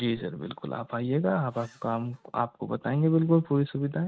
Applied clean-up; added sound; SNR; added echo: neural mask model RNNoise.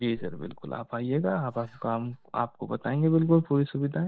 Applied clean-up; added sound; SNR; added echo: neural mask model DeepFilterNet 3.